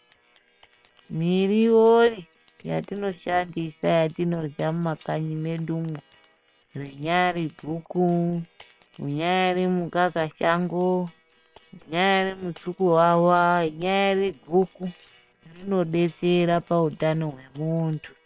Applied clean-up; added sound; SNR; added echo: neural separator model SepFormer WHAM!.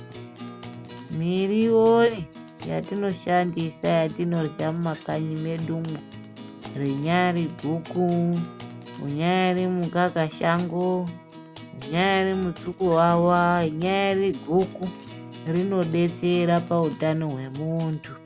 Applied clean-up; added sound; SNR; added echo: none; Acoustic guitar; 16 dB; none.